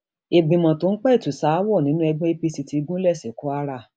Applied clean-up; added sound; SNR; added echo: none; none; none; none.